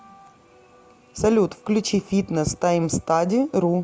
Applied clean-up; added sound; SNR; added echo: none; none; none; none.